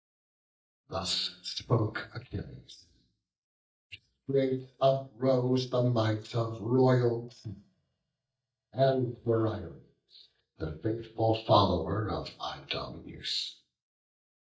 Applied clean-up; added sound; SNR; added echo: neural mask model DeepFilterNet 3.